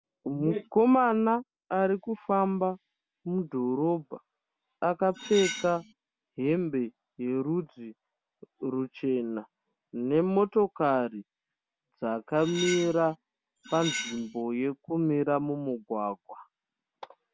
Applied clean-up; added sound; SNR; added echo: none; Cutlery, silverware; 8 dB; none.